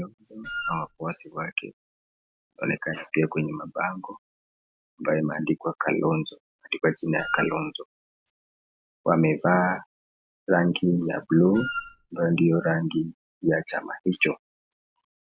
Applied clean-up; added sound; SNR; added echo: none; Wind instrument, woodwind instrument; 7 dB; none.